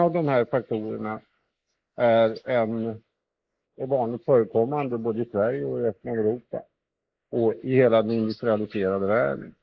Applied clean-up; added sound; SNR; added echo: neural mask model Resemble Enhance denoiser.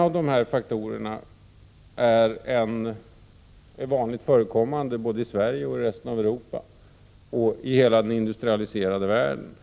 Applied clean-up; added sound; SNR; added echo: none; none; none; none.